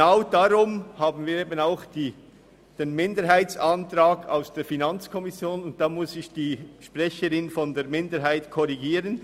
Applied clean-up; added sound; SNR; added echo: none; none; none; none.